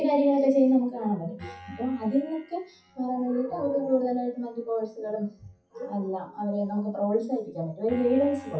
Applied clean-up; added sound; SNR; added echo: classical method WPE with log-MMSE.